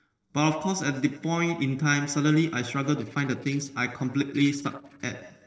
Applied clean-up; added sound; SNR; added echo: neural separator model SepFormer DNS4.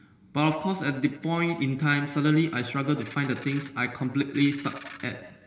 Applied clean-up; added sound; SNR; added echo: none; Ratchet, pawl; 15 dB; reverberation time 1.4 s.